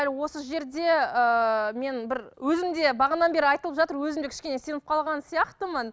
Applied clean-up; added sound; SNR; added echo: none; none; none; none.